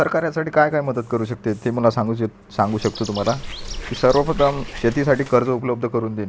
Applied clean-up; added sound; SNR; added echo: none; Bird; 11 dB; none.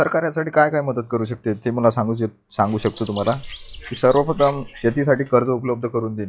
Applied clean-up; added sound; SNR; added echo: classical method log-MMSE.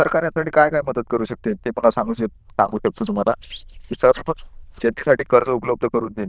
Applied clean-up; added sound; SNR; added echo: neural diffusion model UNIVERSE++.